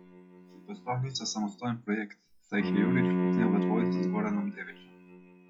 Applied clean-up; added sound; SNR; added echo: classical method log-MMSE.